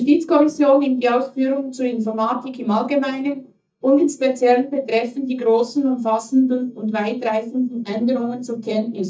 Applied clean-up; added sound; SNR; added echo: neural mask model DeepFilterNet 3.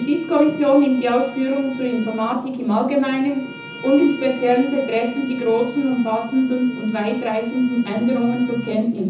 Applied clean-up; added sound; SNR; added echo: none; Bowed string instrument; 19 dB; reverberation time 0.5 s.